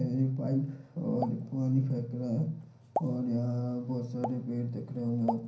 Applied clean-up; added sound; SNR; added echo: none; Explosion; 11 dB; reverberation time 0.6 s.